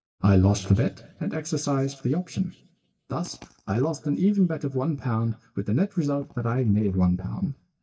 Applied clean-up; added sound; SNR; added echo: neural mask model DeepFilterNet 3.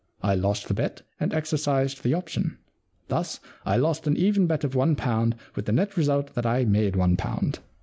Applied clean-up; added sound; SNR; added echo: none; none; none; none.